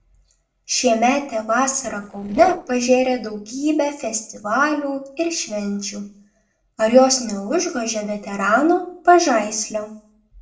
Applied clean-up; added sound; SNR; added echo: neural separator model SepFormer DNS4.